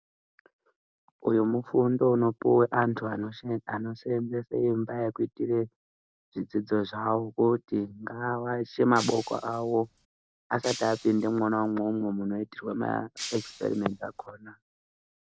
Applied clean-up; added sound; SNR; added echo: none; Shatter; 14 dB; none.